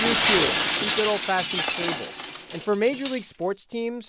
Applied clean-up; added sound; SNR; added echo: none; Shatter; -4 dB; none.